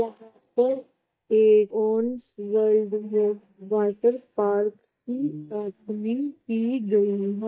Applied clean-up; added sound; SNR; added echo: neural mask model DeepFilterNet 3.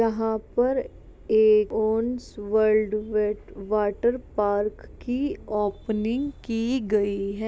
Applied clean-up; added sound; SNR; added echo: none; none; none; none.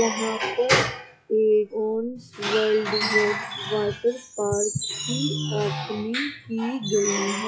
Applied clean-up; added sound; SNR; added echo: classical method WPE with log-MMSE.